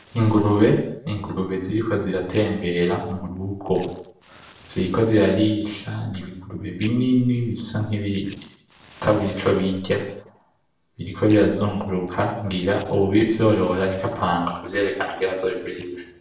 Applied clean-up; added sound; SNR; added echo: neural separator model SepFormer DNS4.